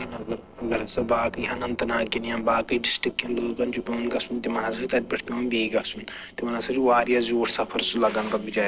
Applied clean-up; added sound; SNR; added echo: neural separator model SepFormer DNS4.